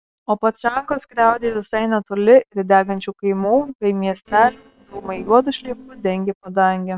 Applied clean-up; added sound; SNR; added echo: neural separator model SepFormer WHAM!.